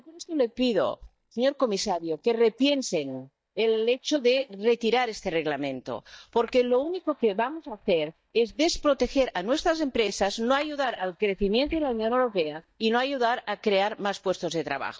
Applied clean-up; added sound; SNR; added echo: neural mask model DeepFilterNet 3.